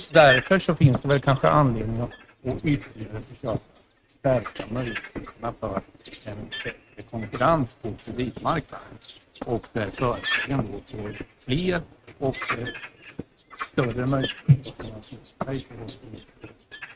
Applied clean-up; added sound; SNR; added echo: neural mask model RNNoise.